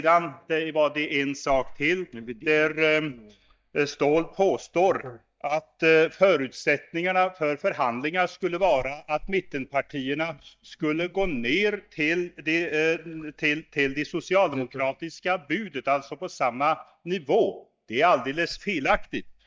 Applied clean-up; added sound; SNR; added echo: neural mask model DeepFilterNet 3.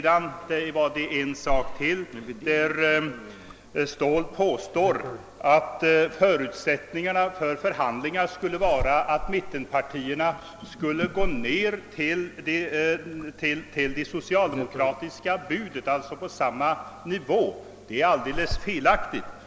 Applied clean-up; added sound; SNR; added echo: none; Zipper (clothing); 11 dB; none.